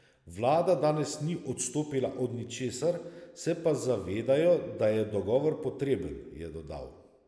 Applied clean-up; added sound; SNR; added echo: none; none; none; none.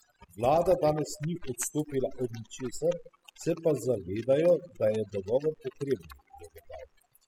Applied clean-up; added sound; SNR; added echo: classical method spectral subtraction.